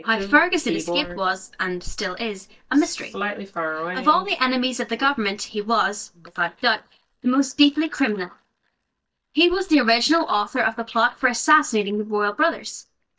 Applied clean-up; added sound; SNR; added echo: neural mask model DeepFilterNet 3.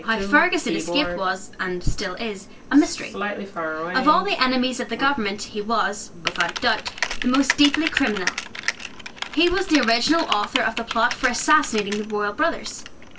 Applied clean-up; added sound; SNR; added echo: none; Typing; 8 dB; reverberation time 0.2 s.